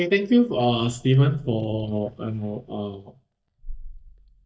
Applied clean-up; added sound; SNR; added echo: neural mask model DeepFilterNet 3.